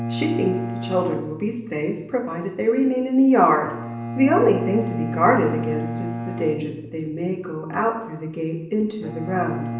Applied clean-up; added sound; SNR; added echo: none; Bowed string instrument; 8 dB; reverberation time 0.8 s.